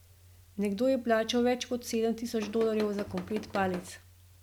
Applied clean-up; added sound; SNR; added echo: none; Tools; 13 dB; none.